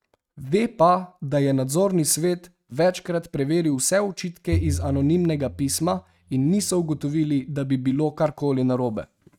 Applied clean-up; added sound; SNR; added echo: neural mask model RNNoise.